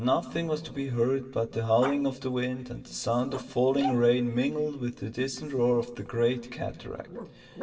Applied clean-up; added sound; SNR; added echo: none; Growling; 15 dB; reverberation time 1.1 s.